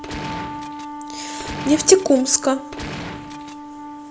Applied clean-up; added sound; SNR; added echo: none; Wind instrument, woodwind instrument + Gunshot, gunfire; 9 dB; none.